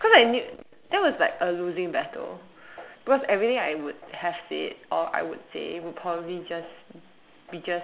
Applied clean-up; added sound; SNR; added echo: none; none; none; none.